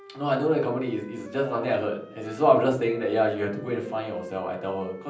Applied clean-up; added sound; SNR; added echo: none; Wind instrument, woodwind instrument; 20 dB; reverberation time 0.6 s.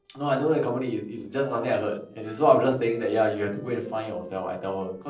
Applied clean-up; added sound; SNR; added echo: neural separator model SepFormer DNS4.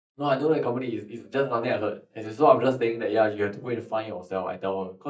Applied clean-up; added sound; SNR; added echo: neural mask model DeepFilterNet 3.